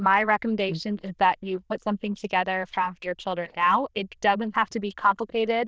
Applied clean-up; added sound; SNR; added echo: neural diffusion model UNIVERSE++.